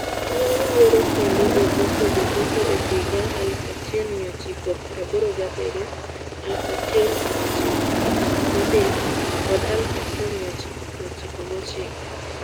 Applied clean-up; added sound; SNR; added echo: none; Aircraft; -1 dB; none.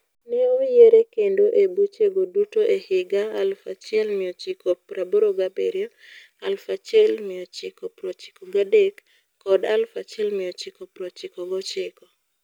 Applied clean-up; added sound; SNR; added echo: none; none; none; none.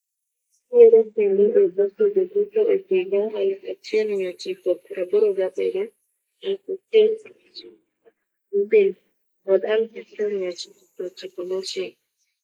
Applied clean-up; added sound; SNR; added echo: neural mask model Resemble Enhance denoiser.